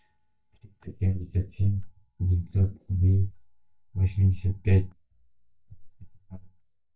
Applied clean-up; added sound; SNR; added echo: neural mask model DeepFilterNet 3.